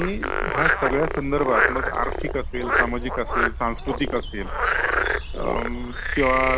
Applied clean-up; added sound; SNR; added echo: none; Frog; -2 dB; none.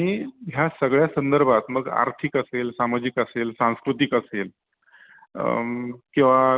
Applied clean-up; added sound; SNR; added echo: none; none; none; none.